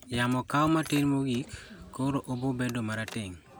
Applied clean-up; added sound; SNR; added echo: none; Car; 20 dB; none.